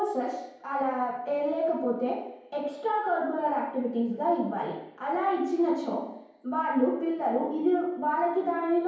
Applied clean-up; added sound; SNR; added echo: none; none; none; reverberation time 1.0 s.